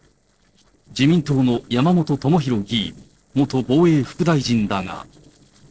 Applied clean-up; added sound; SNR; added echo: neural separator model SepFormer DNS4.